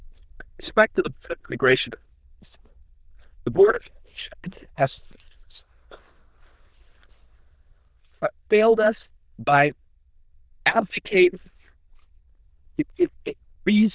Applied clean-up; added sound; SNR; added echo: neural diffusion model UNIVERSE++.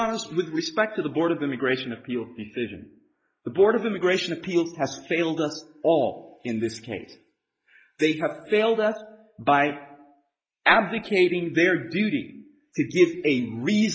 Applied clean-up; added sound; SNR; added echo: neural mask model Resemble Enhance denoiser.